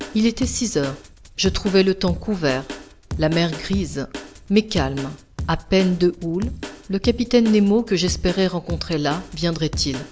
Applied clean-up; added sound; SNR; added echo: none; Drum kit; 12 dB; none.